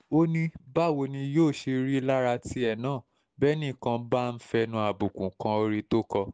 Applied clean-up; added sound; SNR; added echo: none; none; none; none.